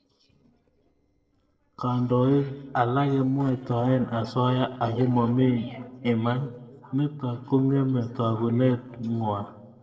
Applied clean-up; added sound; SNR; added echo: neural separator model SepFormer DNS4.